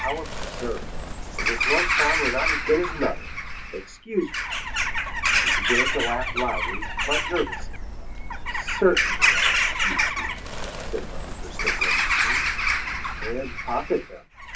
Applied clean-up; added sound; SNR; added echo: none; Bird vocalization, bird call, bird song / Crow; -5 dB; reverberation time 0.3 s.